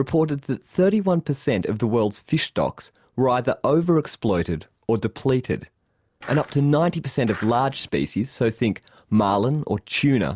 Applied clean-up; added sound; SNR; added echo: none; Skateboard; 16 dB; none.